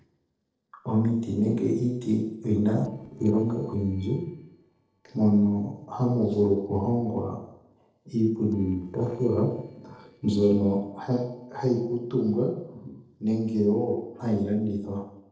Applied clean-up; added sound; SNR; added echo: neural separator model SepFormer DNS4.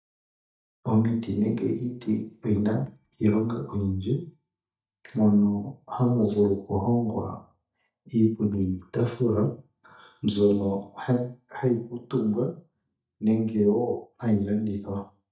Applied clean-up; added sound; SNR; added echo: neural mask model DeepFilterNet 3.